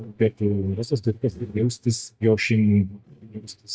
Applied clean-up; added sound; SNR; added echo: neural mask model DeepFilterNet 3.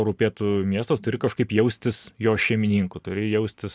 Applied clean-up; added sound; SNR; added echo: none; none; none; none.